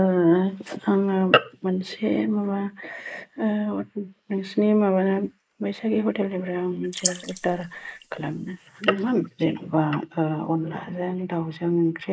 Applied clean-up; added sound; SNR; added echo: neural mask model Resemble Enhance denoiser.